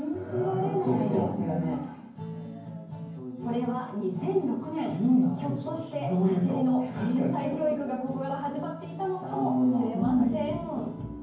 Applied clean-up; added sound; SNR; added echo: none; none; none; reverberation time 0.9 s.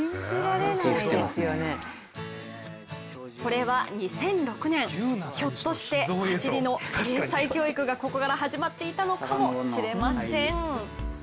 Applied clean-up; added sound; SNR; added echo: none; none; none; none.